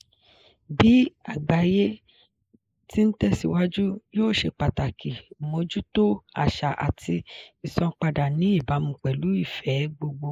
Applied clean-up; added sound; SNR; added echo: neural mask model Resemble Enhance denoiser.